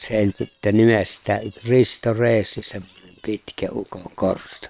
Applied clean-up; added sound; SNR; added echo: neural separator model SepFormer WHAM!.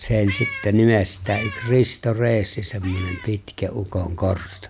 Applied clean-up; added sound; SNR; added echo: none; Meow; 15 dB; none.